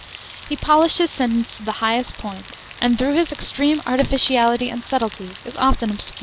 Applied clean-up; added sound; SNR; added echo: none; Rain; 15 dB; none.